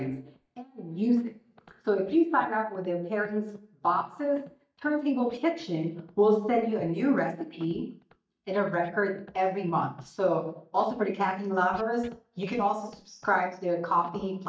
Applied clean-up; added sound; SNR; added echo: neural mask model DeepFilterNet 3.